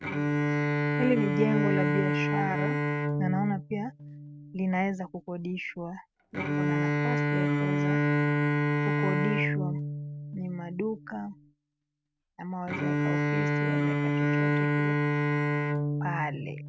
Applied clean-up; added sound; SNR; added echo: neural mask model RNNoise.